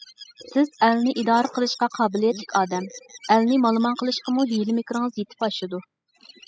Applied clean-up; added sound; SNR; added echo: classical method spectral subtraction.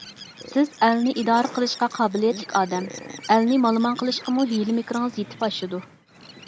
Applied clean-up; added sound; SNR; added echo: none; Bird; 17 dB; none.